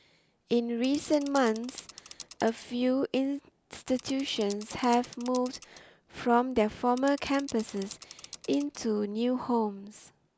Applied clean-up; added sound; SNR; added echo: none; Mechanisms / Bicycle; 19 dB; none.